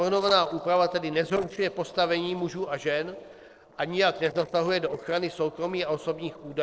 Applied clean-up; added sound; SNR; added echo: neural separator model SepFormer DNS4.